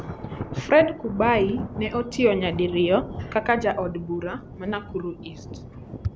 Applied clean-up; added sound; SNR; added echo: none; Thunder; 11 dB; none.